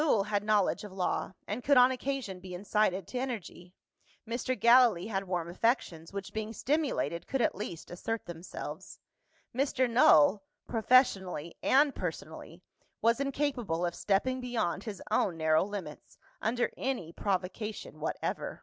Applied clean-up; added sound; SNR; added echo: none; none; none; none.